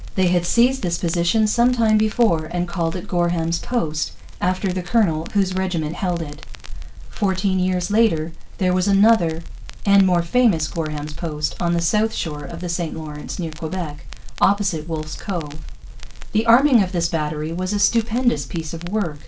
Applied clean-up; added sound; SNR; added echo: none; Crackle; 9 dB; reverberation time 0.2 s.